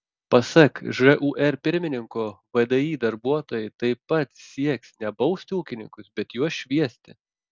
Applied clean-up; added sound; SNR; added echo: none; none; none; none.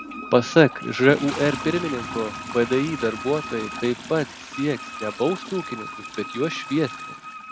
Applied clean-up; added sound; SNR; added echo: none; Wind instrument, woodwind instrument + Toilet flush; 10 dB; none.